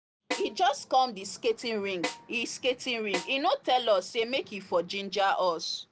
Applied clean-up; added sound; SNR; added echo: none; Snare drum; 11 dB; none.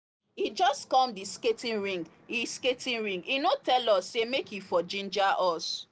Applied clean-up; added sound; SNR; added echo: none; none; none; none.